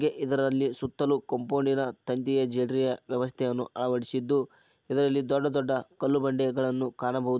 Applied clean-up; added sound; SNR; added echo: none; none; none; none.